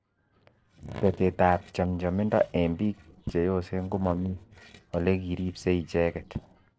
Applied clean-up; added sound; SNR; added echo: neural separator model SepFormer DNS4.